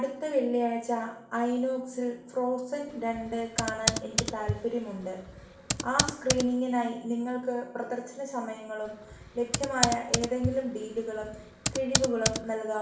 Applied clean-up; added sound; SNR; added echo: none; Computer keyboard; 2 dB; reverberation time 0.6 s.